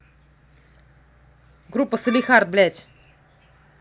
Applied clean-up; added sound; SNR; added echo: none; Bowed string instrument; 12 dB; none.